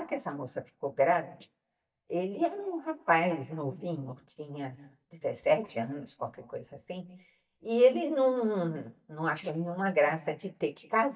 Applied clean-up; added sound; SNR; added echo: neural mask model DeepFilterNet 3.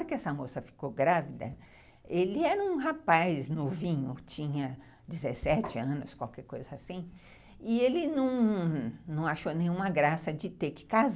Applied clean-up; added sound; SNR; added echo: none; none; none; none.